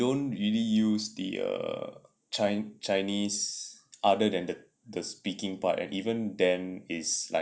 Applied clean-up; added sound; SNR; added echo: none; none; none; none.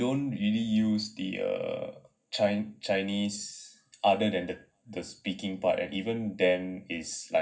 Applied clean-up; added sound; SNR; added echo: none; none; none; reverberation time 0.4 s.